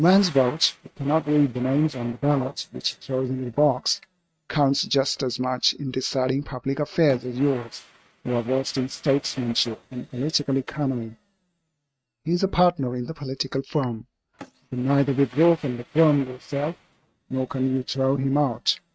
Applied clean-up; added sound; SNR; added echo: neural mask model RNNoise.